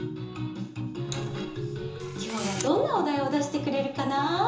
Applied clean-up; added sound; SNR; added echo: none; Camera; 13 dB; reverberation time 0.6 s.